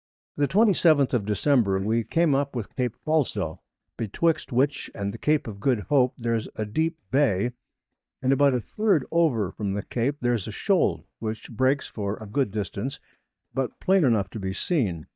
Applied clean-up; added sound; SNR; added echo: neural mask model DeepFilterNet 3.